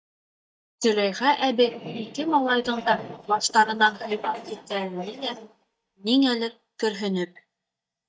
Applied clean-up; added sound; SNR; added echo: neural mask model DeepFilterNet 3.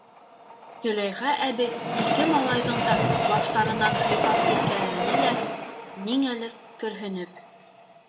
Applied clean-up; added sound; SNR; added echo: none; Train; -1 dB; reverberation time 0.5 s.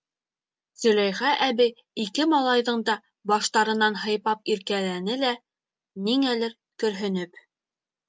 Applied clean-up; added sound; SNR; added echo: none; none; none; none.